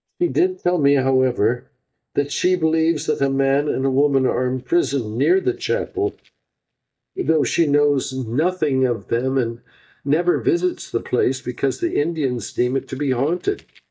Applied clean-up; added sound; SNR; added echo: neural mask model DeepFilterNet 3.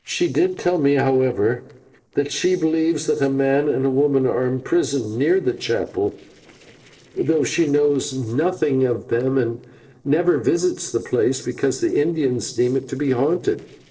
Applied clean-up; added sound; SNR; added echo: neural separator model SepFormer DNS4.